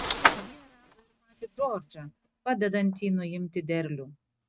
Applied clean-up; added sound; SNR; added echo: neural mask model RNNoise.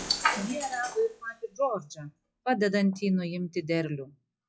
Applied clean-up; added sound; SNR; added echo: classical method log-MMSE.